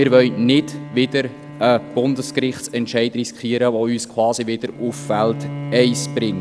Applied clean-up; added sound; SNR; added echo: none; Bowed string instrument; 13 dB; none.